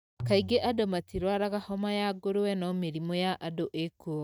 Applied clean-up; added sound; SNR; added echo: neural mask model RNNoise.